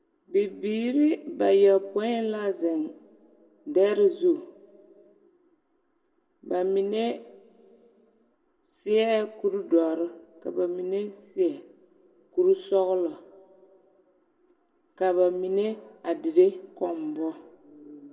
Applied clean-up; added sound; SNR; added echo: none; none; none; reverberation time 1.0 s.